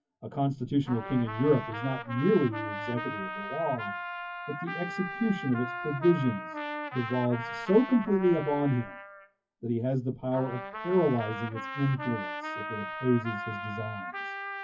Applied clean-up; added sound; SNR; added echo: classical method WPE with log-MMSE.